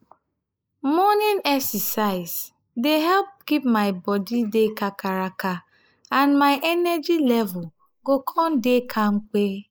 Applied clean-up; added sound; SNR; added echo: neural mask model Resemble Enhance denoiser.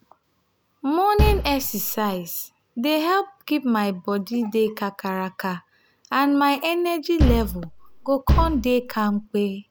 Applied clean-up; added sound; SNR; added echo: none; Bass drum; 0 dB; none.